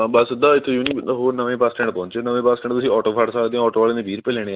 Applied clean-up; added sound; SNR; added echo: none; none; none; none.